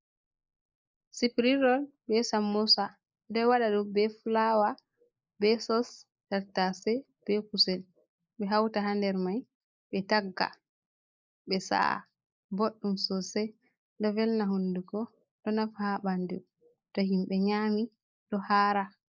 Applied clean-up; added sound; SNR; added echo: neural mask model Resemble Enhance denoiser.